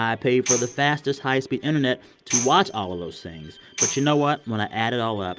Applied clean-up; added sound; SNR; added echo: none; Tambourine; 8 dB; none.